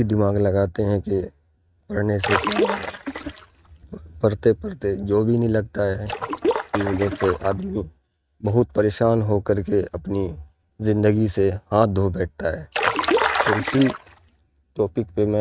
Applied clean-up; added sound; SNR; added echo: neural mask model RNNoise.